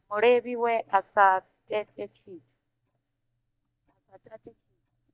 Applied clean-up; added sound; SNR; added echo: neural mask model DeepFilterNet 3.